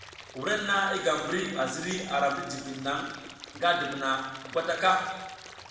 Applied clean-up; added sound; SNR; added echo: none; Stream / Liquid; 17 dB; reverberation time 1.1 s.